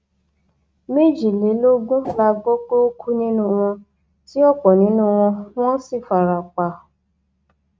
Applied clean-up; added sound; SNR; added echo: neural mask model RNNoise.